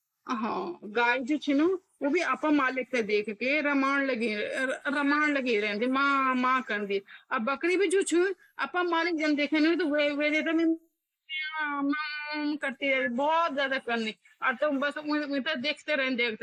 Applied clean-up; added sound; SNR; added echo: neural mask model Resemble Enhance denoiser.